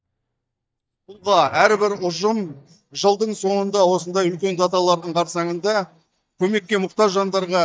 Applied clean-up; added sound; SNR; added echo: neural mask model DeepFilterNet 3.